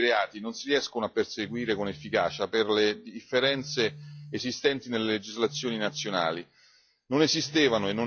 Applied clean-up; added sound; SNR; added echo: classical method log-MMSE.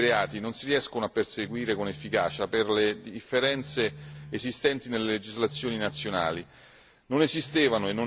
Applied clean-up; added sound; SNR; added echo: none; Telephone; 18 dB; none.